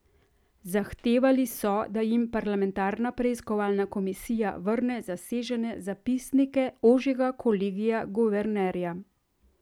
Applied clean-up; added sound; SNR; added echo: none; none; none; none.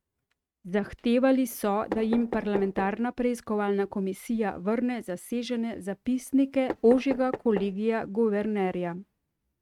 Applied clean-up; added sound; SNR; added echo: neural mask model RNNoise.